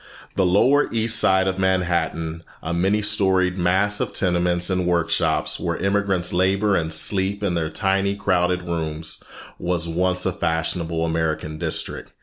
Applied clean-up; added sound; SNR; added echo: none; none; none; none.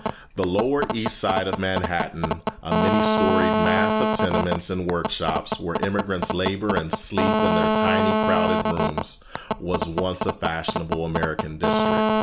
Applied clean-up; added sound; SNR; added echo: none; Telephone; -2 dB; none.